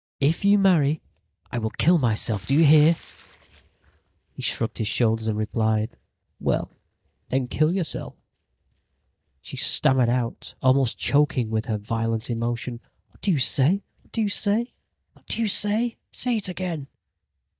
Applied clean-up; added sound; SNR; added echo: neural mask model DeepFilterNet 3.